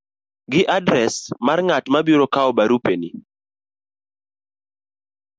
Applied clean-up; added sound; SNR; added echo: none; none; none; none.